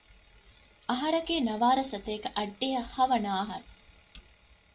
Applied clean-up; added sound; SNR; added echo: none; none; none; none.